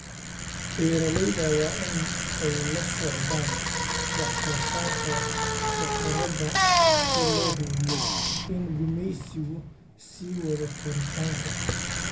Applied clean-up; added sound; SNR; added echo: none; Bicycle; -3 dB; reverberation time 0.3 s.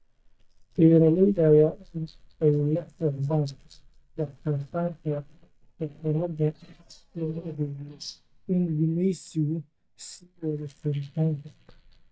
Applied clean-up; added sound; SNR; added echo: neural mask model DeepFilterNet 3.